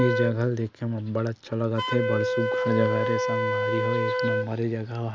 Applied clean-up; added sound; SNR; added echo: none; Wind instrument, woodwind instrument; 1 dB; none.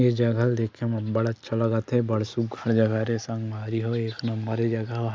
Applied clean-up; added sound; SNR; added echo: none; none; none; none.